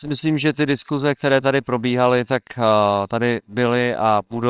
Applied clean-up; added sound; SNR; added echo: neural separator model SepFormer WHAMR!.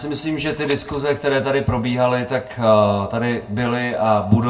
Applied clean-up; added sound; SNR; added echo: none; Splash, splatter; 18 dB; reverberation time 0.2 s.